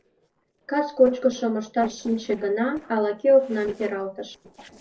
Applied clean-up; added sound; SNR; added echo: neural separator model SepFormer DNS4.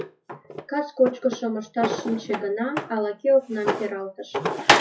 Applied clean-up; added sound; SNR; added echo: classical method WPE with log-MMSE.